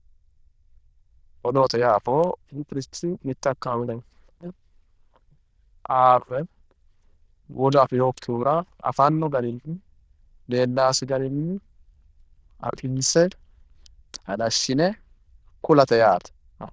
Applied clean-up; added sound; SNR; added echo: neural diffusion model UNIVERSE++.